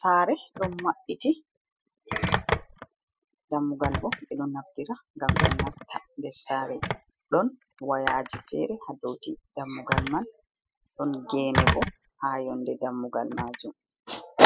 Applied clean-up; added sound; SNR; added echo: classical method spectral subtraction.